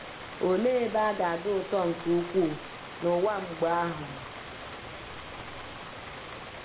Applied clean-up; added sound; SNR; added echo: none; Rain; 11 dB; none.